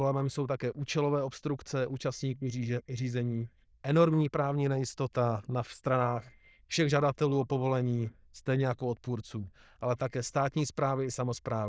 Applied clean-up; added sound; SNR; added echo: neural diffusion model UNIVERSE++.